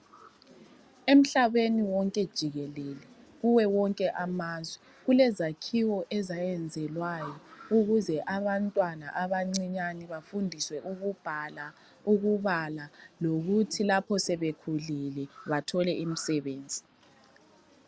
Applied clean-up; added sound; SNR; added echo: none; none; none; none.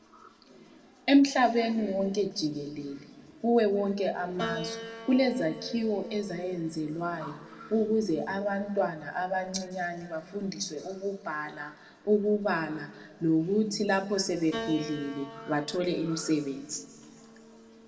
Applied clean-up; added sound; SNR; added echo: none; Piano; 17 dB; reverberation time 1.6 s.